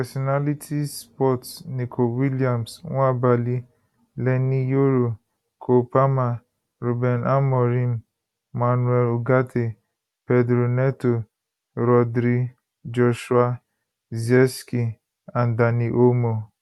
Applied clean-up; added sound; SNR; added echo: none; none; none; none.